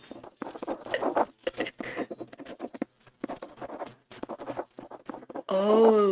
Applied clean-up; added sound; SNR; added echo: neural mask model RNNoise.